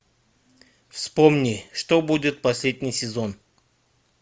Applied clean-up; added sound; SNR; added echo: none; none; none; none.